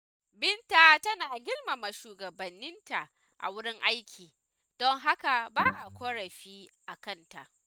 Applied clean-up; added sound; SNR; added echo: neural mask model RNNoise.